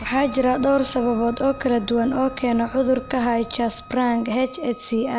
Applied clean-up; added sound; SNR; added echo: none; Bowed string instrument + Wind / Breathing; 17 dB; none.